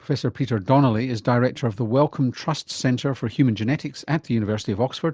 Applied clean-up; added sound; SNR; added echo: none; none; none; none.